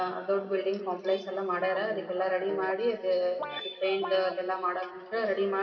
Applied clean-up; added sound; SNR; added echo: none; Guitar; 13 dB; reverberation time 2.3 s.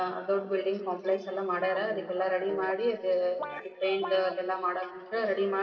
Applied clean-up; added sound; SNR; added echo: neural separator model SepFormer DNS4.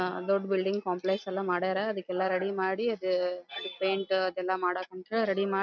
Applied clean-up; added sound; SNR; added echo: none; none; none; none.